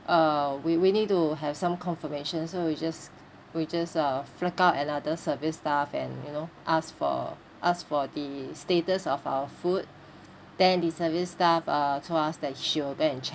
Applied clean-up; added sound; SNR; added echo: none; none; none; none.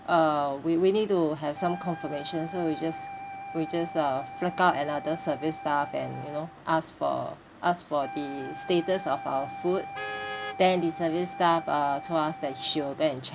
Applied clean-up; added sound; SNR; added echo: none; Vehicle horn, car horn, honking + Wind instrument, woodwind instrument; 13 dB; none.